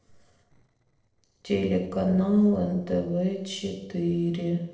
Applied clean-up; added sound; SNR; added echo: neural separator model SepFormer DNS4.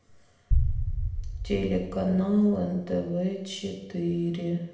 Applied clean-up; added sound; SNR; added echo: none; Boom; 1 dB; reverberation time 0.8 s.